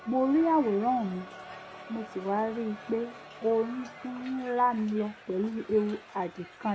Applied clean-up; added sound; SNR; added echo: none; Crowd; 17 dB; none.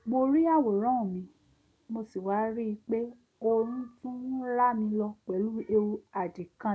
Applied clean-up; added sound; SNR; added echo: none; none; none; none.